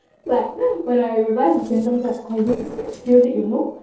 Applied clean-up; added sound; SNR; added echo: neural separator model SepFormer DNS4.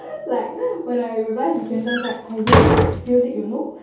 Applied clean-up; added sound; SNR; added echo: none; Slam; -3 dB; reverberation time 0.7 s.